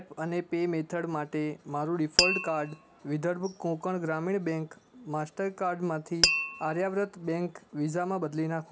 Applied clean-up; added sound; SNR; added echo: none; Tap; 0 dB; none.